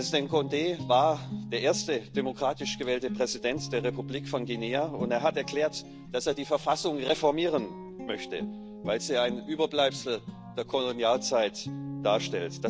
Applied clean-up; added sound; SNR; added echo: none; Guitar; 10 dB; none.